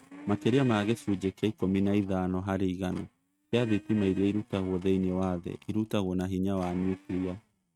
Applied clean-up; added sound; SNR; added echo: neural mask model RNNoise.